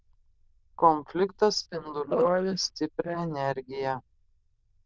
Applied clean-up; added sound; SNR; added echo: neural diffusion model UNIVERSE++.